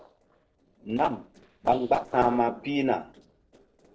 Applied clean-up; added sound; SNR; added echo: neural separator model SepFormer DNS4.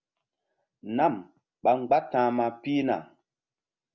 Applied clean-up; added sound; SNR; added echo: none; none; none; none.